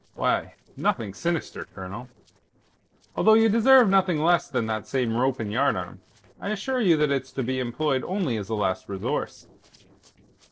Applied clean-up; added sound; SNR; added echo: neural separator model SepFormer DNS4.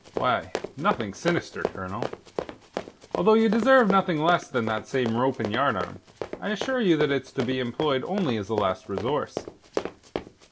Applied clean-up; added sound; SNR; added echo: none; Run; 9 dB; none.